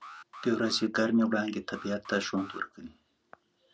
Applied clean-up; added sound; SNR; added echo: none; Alarm; 19 dB; none.